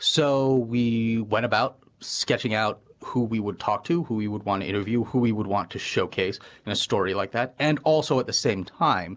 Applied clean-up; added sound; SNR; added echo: none; none; none; none.